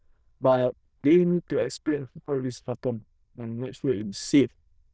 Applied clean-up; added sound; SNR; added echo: neural diffusion model UNIVERSE++.